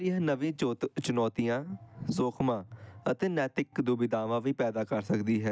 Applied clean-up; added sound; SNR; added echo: none; none; none; none.